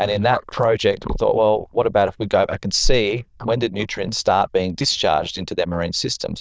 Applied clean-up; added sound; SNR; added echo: neural diffusion model UNIVERSE++.